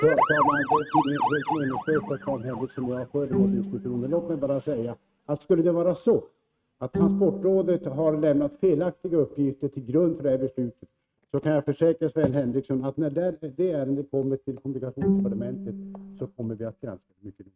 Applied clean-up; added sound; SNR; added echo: neural mask model RNNoise.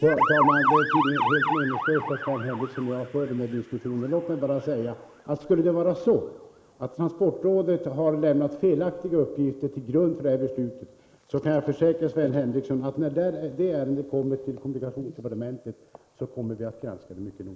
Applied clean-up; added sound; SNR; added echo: neural mask model Resemble Enhance denoiser.